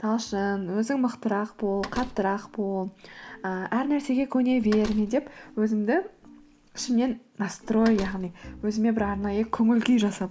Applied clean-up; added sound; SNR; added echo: none; Slam; 18 dB; none.